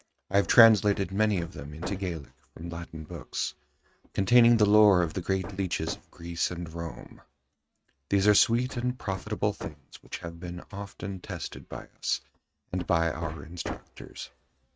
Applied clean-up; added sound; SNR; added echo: neural mask model RNNoise.